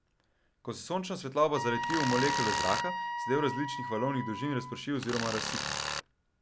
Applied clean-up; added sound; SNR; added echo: none; Tools + Wind instrument, woodwind instrument; 1 dB; none.